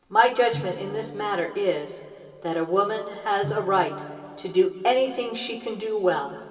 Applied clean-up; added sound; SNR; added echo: none; Bowed string instrument; 17 dB; reverberation time 2.5 s.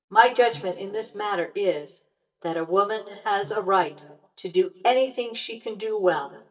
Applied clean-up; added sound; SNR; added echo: neural mask model DeepFilterNet 3.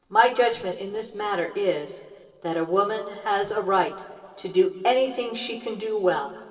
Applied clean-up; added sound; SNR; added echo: neural separator model SepFormer DNS4.